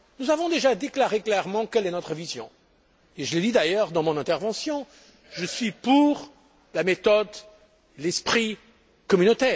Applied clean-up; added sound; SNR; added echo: none; none; none; none.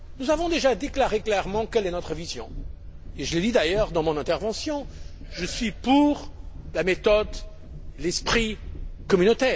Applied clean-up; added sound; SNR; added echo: none; Train; 11 dB; none.